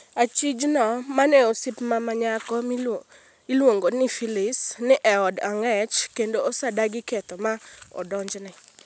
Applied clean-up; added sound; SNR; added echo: none; none; none; none.